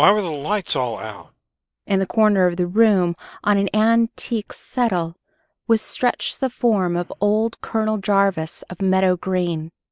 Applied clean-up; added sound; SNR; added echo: neural mask model Resemble Enhance denoiser.